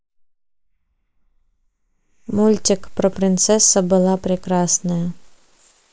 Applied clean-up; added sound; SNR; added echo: neural mask model Resemble Enhance denoiser.